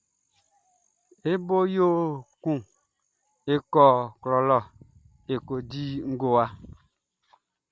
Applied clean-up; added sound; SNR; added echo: none; none; none; none.